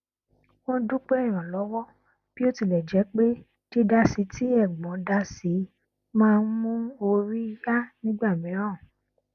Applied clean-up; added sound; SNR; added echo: none; none; none; none.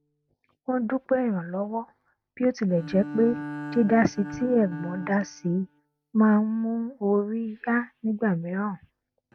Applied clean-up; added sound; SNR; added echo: neural mask model RNNoise.